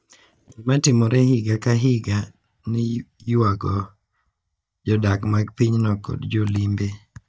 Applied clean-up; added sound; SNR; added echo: neural mask model DeepFilterNet 3.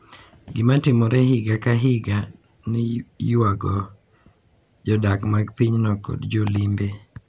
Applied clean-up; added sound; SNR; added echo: none; none; none; none.